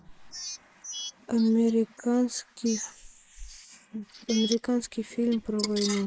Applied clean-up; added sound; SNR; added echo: neural mask model Resemble Enhance denoiser.